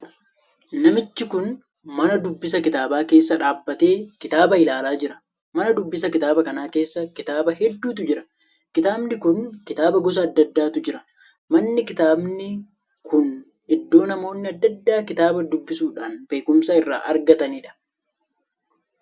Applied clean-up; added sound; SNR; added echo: none; none; none; none.